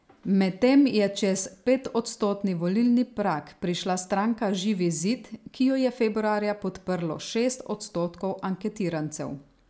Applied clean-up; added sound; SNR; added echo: none; none; none; none.